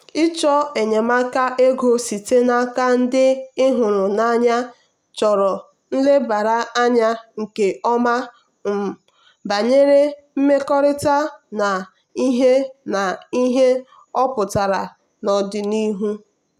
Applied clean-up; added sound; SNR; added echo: none; none; none; none.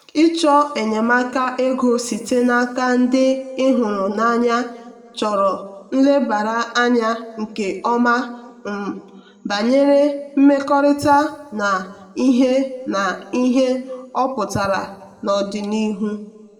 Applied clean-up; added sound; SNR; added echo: none; none; none; reverberation time 1.4 s.